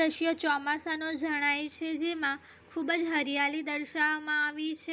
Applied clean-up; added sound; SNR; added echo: none; none; none; none.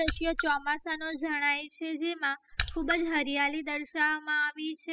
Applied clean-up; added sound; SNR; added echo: classical method spectral subtraction.